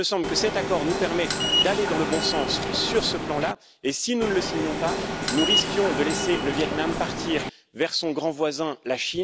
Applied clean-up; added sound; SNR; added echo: none; Subway, metro, underground; 0 dB; none.